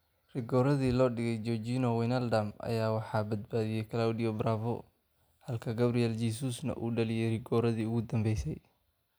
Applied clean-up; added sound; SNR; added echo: none; none; none; none.